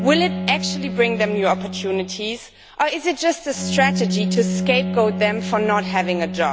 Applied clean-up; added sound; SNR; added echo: none; Bowed string instrument; 4 dB; none.